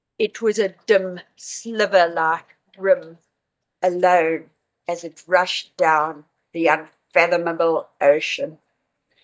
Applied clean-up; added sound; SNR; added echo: neural mask model DeepFilterNet 3.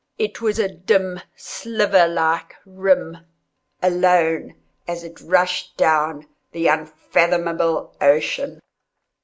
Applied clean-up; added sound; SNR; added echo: none; none; none; none.